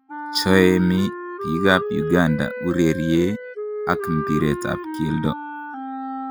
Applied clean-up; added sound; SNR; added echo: classical method spectral subtraction.